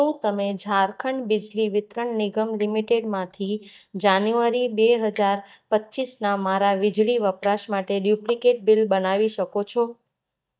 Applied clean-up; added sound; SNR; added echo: neural mask model DeepFilterNet 3.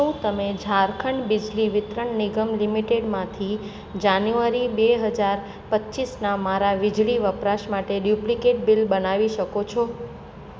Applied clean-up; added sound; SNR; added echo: none; none; none; none.